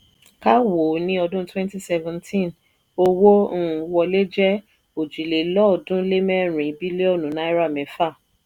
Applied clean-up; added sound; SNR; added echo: none; none; none; none.